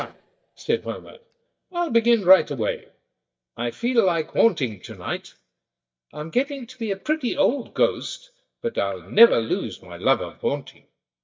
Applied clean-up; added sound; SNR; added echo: neural mask model DeepFilterNet 3.